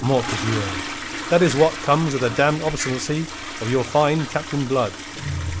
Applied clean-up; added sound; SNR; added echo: none; Toilet flush; 8 dB; none.